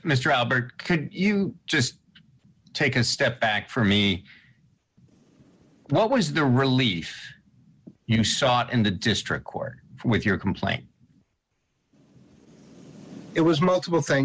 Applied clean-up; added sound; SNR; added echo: none; none; none; none.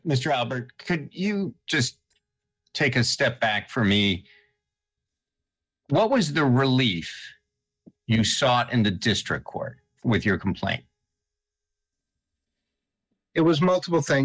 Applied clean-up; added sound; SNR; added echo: neural mask model DeepFilterNet 3.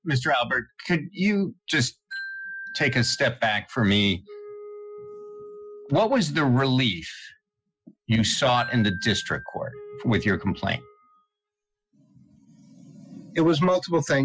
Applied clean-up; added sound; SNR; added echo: classical method Wiener filter.